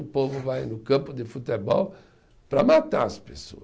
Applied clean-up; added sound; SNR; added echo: none; none; none; none.